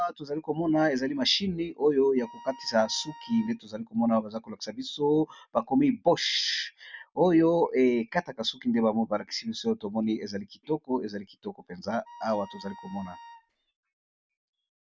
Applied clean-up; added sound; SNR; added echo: none; Wind instrument, woodwind instrument; 20 dB; none.